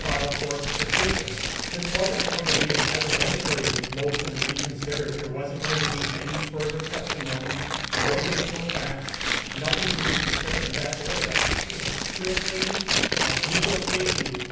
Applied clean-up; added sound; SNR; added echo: none; Tearing; -4 dB; reverberation time 0.9 s.